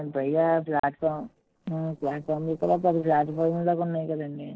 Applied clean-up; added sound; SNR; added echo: neural separator model SepFormer DNS4.